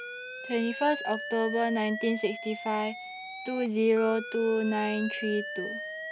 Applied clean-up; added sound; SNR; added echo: none; Alarm; 9 dB; none.